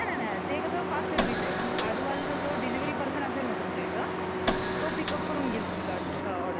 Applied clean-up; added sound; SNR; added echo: none; Printer + Truck; -4 dB; none.